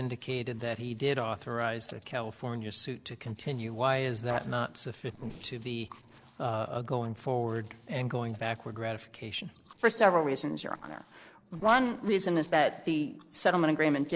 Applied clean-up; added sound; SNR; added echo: neural separator model SepFormer DNS4.